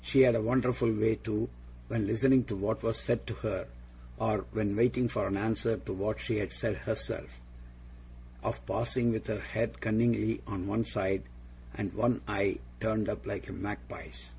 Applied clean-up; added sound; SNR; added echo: none; none; none; none.